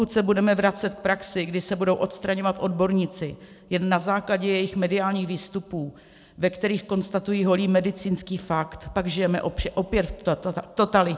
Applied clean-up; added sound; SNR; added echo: none; none; none; none.